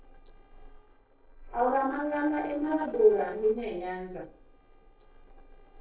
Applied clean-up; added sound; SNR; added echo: neural separator model SepFormer DNS4.